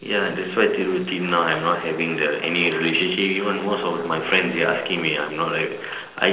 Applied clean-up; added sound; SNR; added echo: neural separator model SepFormer DNS4.